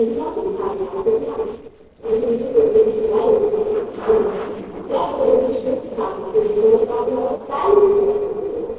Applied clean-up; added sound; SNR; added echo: neural separator model SepFormer DNS4.